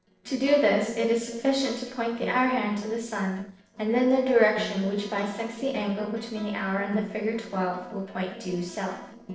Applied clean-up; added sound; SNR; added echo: neural separator model SepFormer DNS4.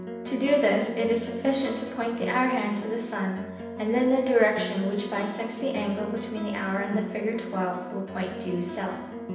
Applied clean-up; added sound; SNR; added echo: none; Plucked string instrument; 9 dB; reverberation time 0.9 s.